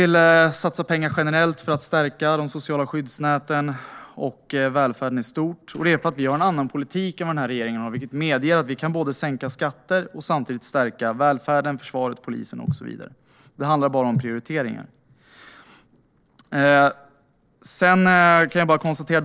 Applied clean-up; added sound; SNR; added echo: neural separator model SepFormer DNS4.